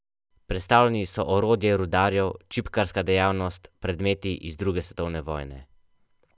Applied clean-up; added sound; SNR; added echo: none; none; none; none.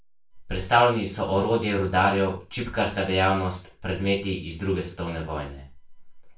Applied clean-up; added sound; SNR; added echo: none; none; none; reverberation time 0.3 s.